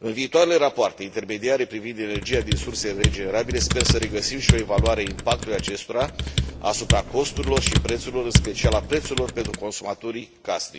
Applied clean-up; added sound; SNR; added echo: none; Computer keyboard; 0 dB; none.